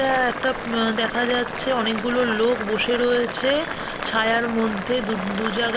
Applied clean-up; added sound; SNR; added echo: none; Boiling; 7 dB; none.